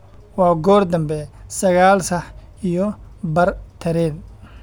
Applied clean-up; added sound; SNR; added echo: none; none; none; none.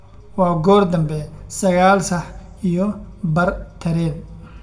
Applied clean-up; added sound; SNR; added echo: none; none; none; reverberation time 0.5 s.